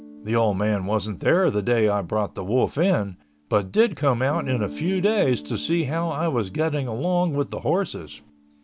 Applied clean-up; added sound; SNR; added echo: none; Guitar; 18 dB; none.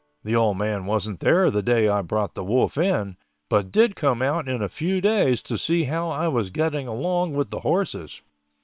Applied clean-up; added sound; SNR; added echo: neural separator model SepFormer WHAM!.